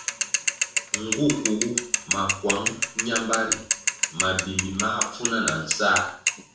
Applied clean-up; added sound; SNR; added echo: none; Mechanisms / Bicycle; 0 dB; reverberation time 0.5 s.